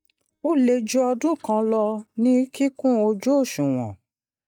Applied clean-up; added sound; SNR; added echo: neural mask model DeepFilterNet 3.